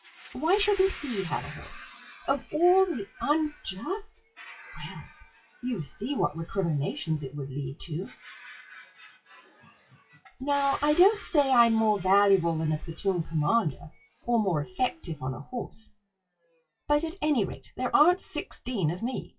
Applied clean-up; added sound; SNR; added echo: classical method WPE with log-MMSE.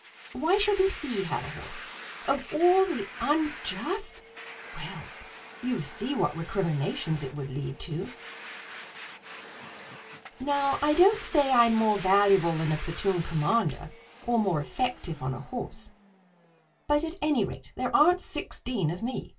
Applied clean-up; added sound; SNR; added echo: none; Domestic sounds, home sounds; 16 dB; reverberation time 0.1 s.